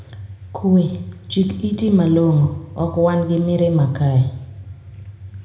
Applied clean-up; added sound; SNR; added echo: none; none; none; reverberation time 0.9 s.